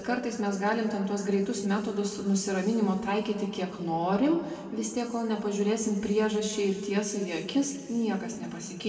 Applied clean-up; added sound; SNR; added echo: none; none; none; reverberation time 2.1 s.